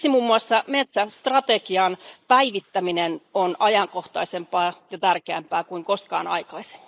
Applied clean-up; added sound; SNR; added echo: neural mask model Resemble Enhance denoiser.